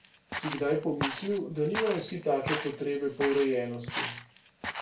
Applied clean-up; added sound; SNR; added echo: none; Walk, footsteps; 7 dB; reverberation time 0.3 s.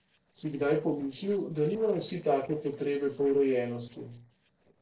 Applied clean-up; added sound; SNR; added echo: neural separator model SepFormer DNS4.